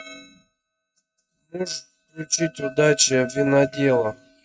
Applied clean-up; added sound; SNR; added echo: neural mask model RNNoise.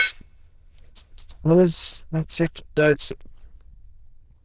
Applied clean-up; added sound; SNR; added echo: neural diffusion model UNIVERSE++.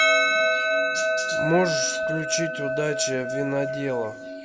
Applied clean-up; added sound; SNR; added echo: none; Percussion; -3 dB; none.